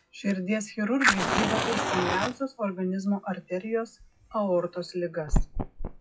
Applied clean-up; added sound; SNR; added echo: classical method WPE with log-MMSE.